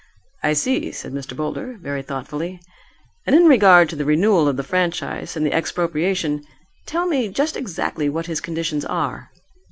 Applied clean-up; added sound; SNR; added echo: none; none; none; none.